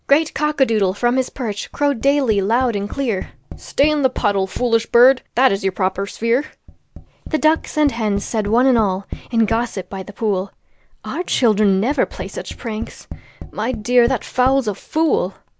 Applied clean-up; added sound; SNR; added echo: none; Tap; 16 dB; none.